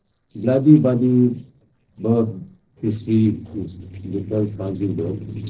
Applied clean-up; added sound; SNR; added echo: neural separator model SepFormer DNS4.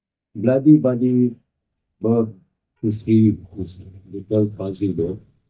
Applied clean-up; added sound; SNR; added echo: neural mask model DeepFilterNet 3.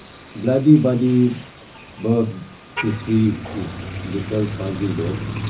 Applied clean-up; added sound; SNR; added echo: none; Motor vehicle (road); 11 dB; reverberation time 0.4 s.